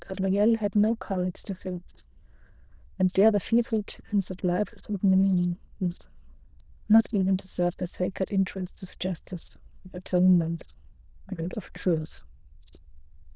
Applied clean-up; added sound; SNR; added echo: neural diffusion model UNIVERSE++.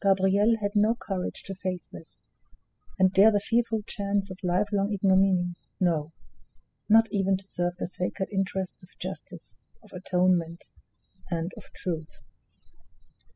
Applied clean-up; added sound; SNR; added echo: classical method spectral subtraction.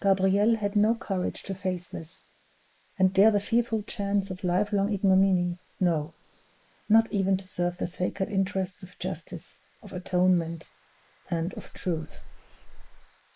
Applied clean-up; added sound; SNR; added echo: neural mask model Resemble Enhance denoiser.